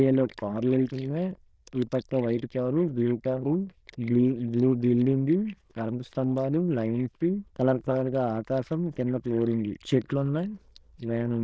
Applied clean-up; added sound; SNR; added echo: neural diffusion model UNIVERSE++.